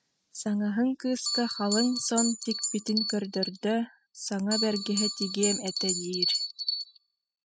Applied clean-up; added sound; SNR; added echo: classical method spectral subtraction.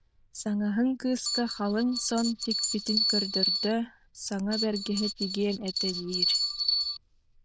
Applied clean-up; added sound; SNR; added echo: neural diffusion model UNIVERSE++.